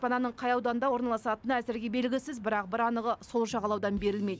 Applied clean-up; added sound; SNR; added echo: none; none; none; none.